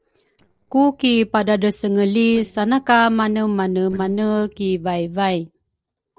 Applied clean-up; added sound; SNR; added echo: neural separator model SepFormer DNS4.